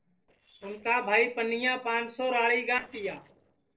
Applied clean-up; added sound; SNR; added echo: neural separator model SepFormer DNS4.